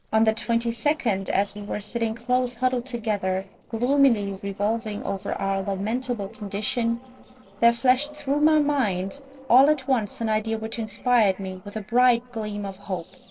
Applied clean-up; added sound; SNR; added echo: neural separator model SepFormer DNS4.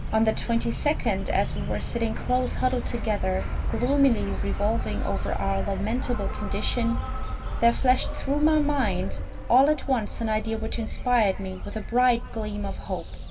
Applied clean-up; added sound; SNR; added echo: none; Insect; 2 dB; reverberation time 2.8 s.